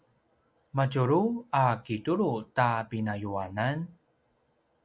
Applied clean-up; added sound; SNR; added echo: none; none; none; none.